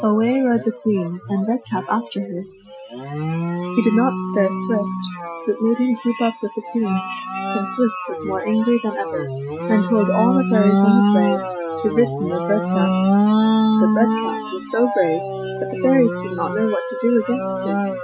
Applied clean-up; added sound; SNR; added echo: classical method Wiener filter.